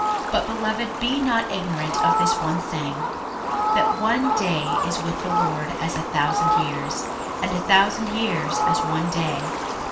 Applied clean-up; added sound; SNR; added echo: none; Fowl; -1 dB; reverberation time 0.4 s.